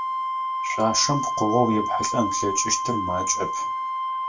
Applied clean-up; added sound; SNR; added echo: none; Wind instrument, woodwind instrument; 1 dB; reverberation time 0.2 s.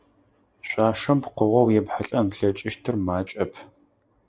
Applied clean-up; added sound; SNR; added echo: none; none; none; none.